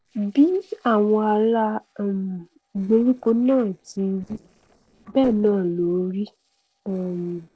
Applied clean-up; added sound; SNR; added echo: neural separator model SepFormer DNS4.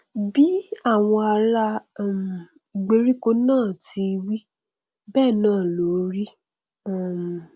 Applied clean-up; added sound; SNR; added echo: none; none; none; none.